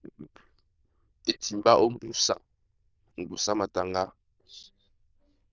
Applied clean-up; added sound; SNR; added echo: neural diffusion model UNIVERSE++.